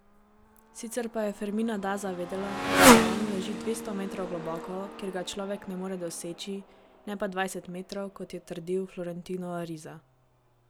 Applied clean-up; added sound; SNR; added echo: none; Motorcycle; -4 dB; none.